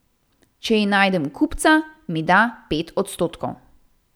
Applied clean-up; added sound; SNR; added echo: none; none; none; none.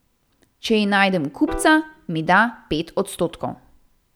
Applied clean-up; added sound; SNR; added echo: none; Piano; 17 dB; none.